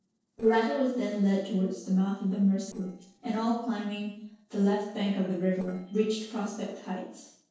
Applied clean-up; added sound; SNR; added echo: neural separator model SepFormer DNS4.